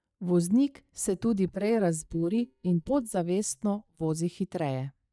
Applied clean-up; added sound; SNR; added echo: neural mask model DeepFilterNet 3.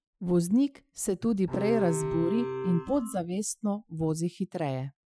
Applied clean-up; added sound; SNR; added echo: classical method Wiener filter.